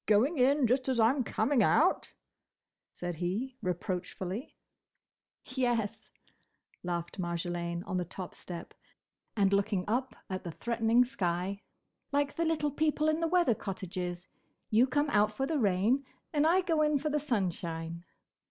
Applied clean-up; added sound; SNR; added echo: none; none; none; none.